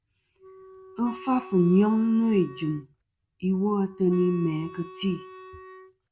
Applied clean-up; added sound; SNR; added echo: none; Wind instrument, woodwind instrument; 19 dB; none.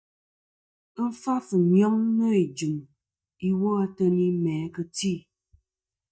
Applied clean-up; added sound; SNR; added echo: neural mask model DeepFilterNet 3.